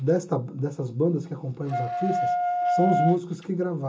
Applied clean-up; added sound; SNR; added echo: none; Wind instrument, woodwind instrument; 0 dB; reverberation time 0.2 s.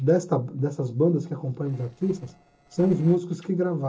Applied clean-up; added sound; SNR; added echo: neural separator model SepFormer DNS4.